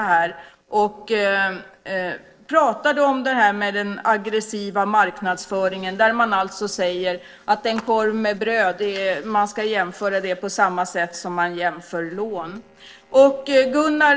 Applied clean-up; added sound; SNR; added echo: neural separator model SepFormer DNS4.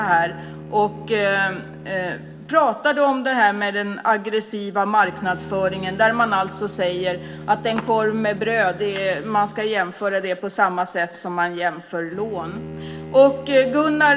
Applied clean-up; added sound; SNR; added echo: none; Bowed string instrument; 16 dB; reverberation time 0.3 s.